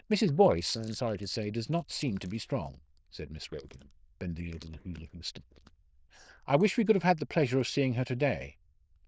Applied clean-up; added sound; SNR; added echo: neural diffusion model UNIVERSE++.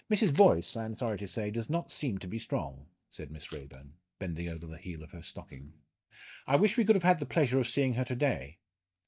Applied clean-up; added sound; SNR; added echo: neural mask model DeepFilterNet 3.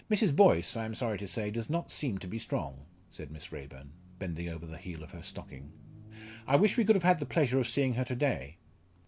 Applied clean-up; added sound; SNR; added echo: none; none; none; none.